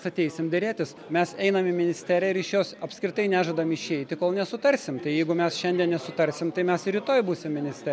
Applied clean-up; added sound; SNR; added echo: none; none; none; none.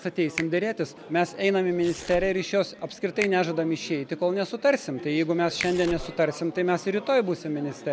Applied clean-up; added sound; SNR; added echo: none; Tearing + Finger snapping; 16 dB; none.